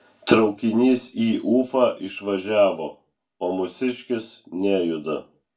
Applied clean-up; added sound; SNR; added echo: none; none; none; reverberation time 0.2 s.